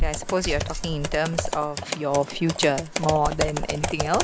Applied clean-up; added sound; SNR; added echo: none; Computer keyboard; 3 dB; none.